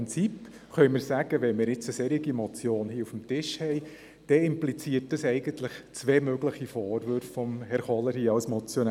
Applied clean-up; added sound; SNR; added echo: none; none; none; none.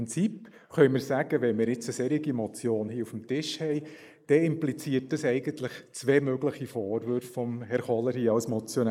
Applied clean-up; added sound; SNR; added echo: neural mask model Resemble Enhance denoiser.